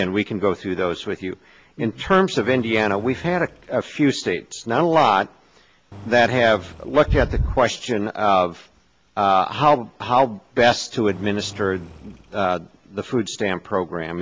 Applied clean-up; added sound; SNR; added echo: none; Engine; 20 dB; none.